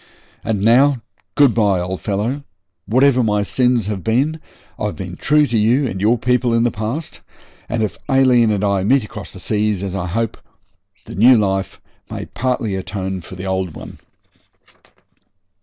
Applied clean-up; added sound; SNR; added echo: none; none; none; none.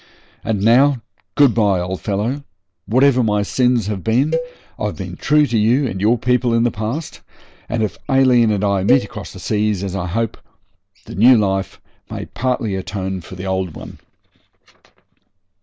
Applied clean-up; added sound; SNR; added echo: none; Cowbell; 11 dB; none.